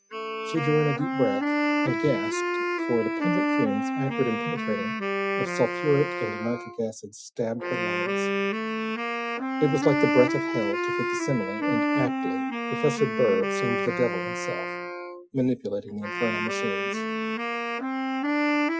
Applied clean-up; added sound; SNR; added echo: classical method Wiener filter.